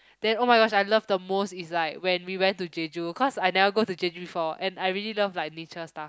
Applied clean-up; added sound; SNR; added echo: none; none; none; none.